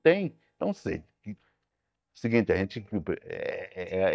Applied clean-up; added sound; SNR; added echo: neural mask model DeepFilterNet 3.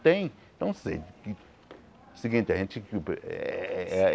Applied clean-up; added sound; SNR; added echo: none; none; none; none.